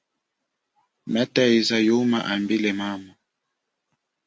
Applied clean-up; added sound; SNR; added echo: none; none; none; none.